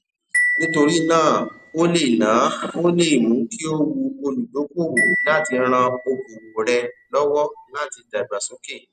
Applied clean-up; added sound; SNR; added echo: none; Marimba, xylophone; 8 dB; none.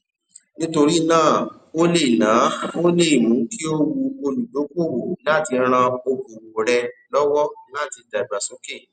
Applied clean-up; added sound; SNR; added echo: none; none; none; none.